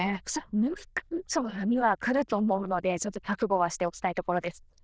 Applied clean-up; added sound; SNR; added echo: neural diffusion model UNIVERSE++.